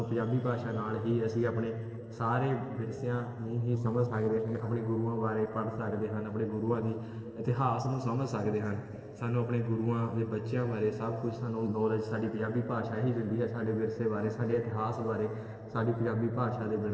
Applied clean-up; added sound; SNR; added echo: neural separator model SepFormer DNS4.